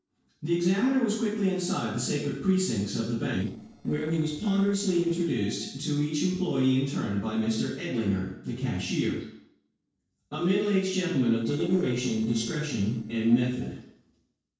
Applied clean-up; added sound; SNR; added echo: neural separator model SepFormer DNS4.